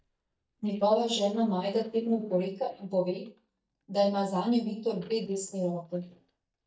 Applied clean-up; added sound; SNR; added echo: neural mask model DeepFilterNet 3.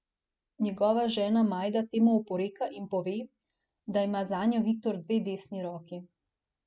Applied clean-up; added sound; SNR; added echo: none; none; none; none.